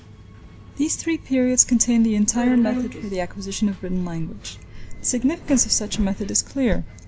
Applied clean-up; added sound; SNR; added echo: none; Subway, metro, underground; 13 dB; none.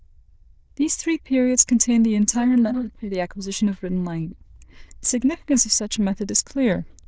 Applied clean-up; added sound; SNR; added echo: neural diffusion model UNIVERSE++.